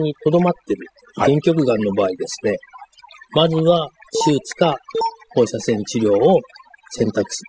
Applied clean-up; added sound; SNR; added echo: classical method spectral subtraction.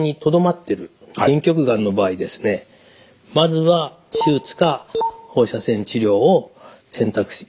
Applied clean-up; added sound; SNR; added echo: none; none; none; none.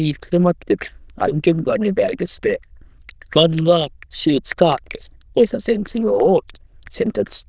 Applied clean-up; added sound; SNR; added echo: neural diffusion model UNIVERSE++.